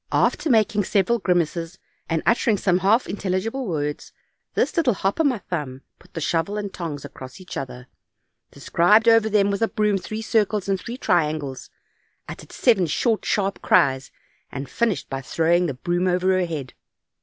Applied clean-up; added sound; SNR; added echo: none; none; none; none.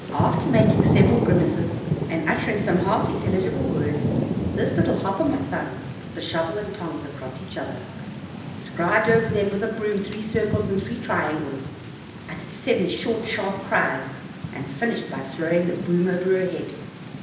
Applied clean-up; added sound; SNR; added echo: none; Thunder / Rain; 2 dB; reverberation time 0.9 s.